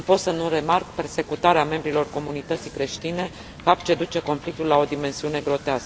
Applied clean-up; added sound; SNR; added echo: none; Wind / Boat, Water vehicle; 18 dB; none.